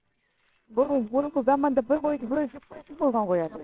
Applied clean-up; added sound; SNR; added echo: neural separator model SepFormer WHAMR!.